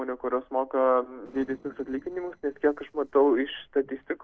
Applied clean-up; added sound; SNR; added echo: neural separator model SepFormer DNS4.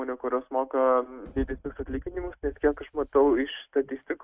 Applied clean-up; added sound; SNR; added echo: neural mask model RNNoise.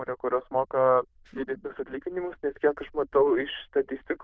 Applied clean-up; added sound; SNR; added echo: neural diffusion model UNIVERSE++.